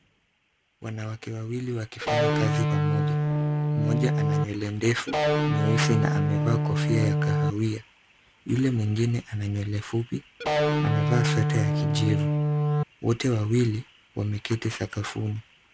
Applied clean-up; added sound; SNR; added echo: none; Electric guitar; -5 dB; none.